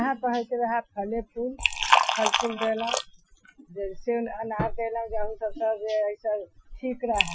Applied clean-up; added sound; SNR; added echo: classical method Wiener filter.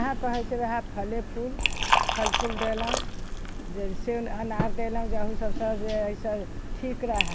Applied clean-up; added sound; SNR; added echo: none; Liquid; -3 dB; none.